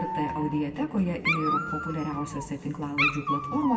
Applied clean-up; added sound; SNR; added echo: none; Dog; 2 dB; reverberation time 2.1 s.